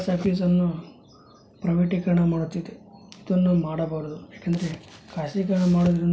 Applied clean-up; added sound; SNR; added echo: none; none; none; none.